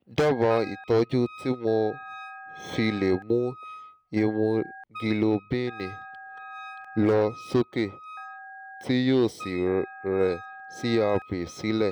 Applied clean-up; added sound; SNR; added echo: none; Telephone + Wind instrument, woodwind instrument; 16 dB; none.